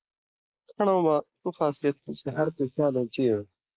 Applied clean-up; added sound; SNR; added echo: neural mask model Resemble Enhance denoiser.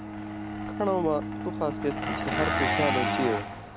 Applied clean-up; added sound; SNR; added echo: none; Bowed string instrument + Engine; -1 dB; none.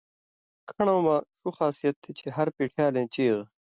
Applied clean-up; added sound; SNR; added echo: none; none; none; none.